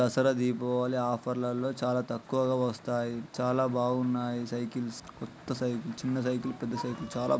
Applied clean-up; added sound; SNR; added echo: none; none; none; none.